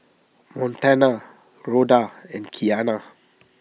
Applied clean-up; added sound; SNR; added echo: none; none; none; none.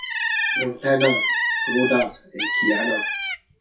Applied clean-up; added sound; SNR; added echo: classical method WPE with log-MMSE.